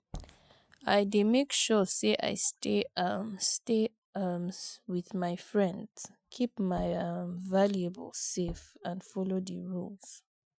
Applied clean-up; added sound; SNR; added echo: classical method Wiener filter.